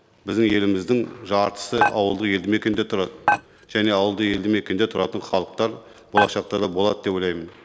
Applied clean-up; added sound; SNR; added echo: none; Dishes, pots, and pans; 4 dB; none.